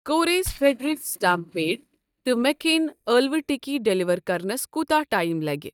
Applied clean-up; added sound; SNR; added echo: neural mask model DeepFilterNet 3.